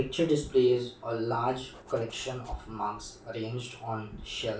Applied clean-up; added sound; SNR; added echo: none; Zipper (clothing); 14 dB; reverberation time 0.3 s.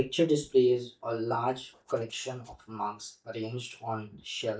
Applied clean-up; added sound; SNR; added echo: neural mask model DeepFilterNet 3.